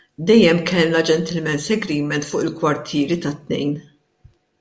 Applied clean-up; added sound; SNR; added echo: none; none; none; none.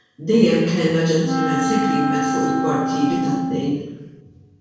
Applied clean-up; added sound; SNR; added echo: none; Wind instrument, woodwind instrument; 2 dB; reverberation time 1.0 s.